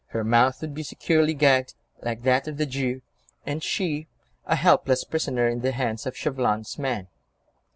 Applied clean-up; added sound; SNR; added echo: none; none; none; none.